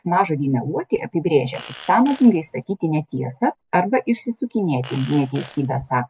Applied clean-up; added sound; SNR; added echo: none; Fart; 20 dB; none.